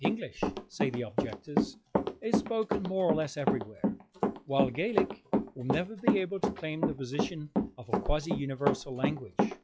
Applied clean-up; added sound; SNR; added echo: classical method log-MMSE.